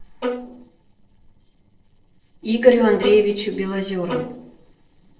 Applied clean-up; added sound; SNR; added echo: neural separator model SepFormer DNS4.